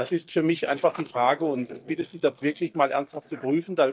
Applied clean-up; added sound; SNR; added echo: neural mask model DeepFilterNet 3.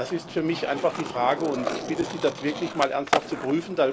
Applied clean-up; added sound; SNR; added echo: none; Skateboard; 6 dB; reverberation time 1.6 s.